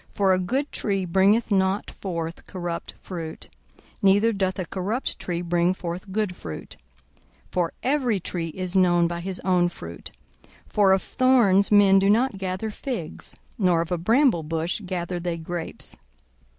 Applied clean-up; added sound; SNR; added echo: none; none; none; none.